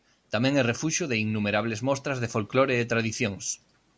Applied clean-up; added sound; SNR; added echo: none; none; none; none.